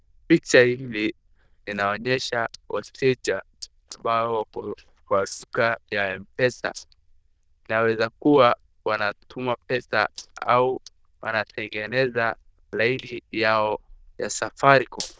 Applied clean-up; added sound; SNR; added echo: neural diffusion model UNIVERSE++.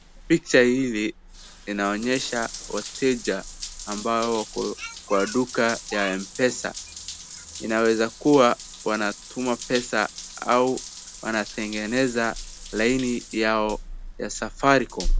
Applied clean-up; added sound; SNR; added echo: none; Drip / Trickle, dribble / Bathtub (filling or washing) / Water tap, faucet; 10 dB; none.